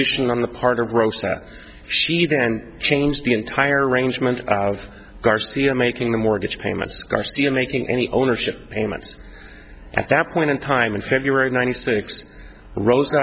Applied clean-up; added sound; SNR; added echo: none; none; none; none.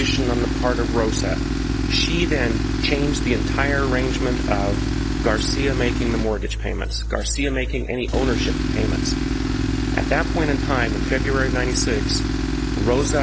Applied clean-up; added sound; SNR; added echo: none; Tools; -2 dB; none.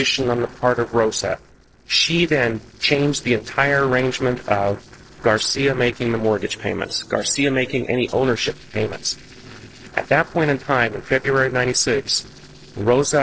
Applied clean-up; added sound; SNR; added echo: neural separator model SepFormer DNS4.